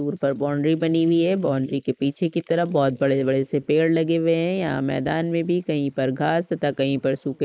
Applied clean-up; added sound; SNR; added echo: neural mask model Resemble Enhance denoiser.